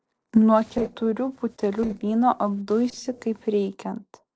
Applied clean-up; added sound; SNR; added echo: neural separator model SepFormer DNS4.